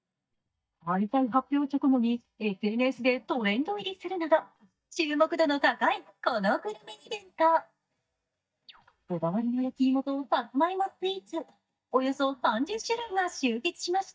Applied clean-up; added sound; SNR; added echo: neural mask model DeepFilterNet 3.